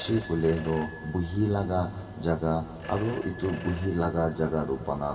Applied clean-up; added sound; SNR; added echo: none; Telephone; 15 dB; reverberation time 2.1 s.